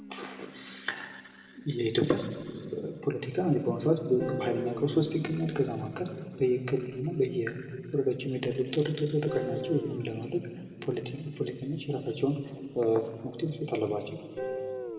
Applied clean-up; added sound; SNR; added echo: none; Guitar; 12 dB; reverberation time 2.4 s.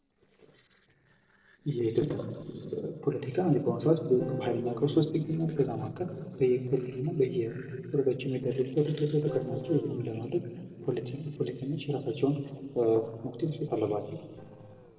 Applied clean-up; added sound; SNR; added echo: neural separator model SepFormer DNS4.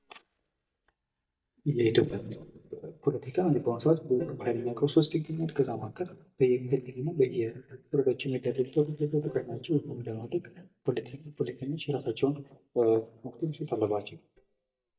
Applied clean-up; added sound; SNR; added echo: neural mask model DeepFilterNet 3.